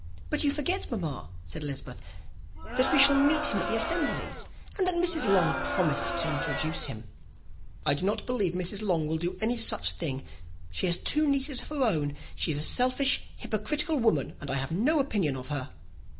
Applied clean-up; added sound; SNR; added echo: none; Crowd; 4 dB; none.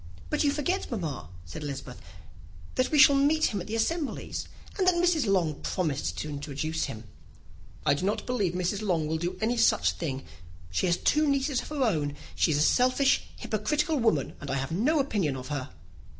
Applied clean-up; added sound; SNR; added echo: none; none; none; none.